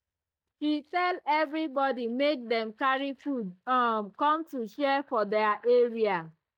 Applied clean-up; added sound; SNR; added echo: neural mask model DeepFilterNet 3.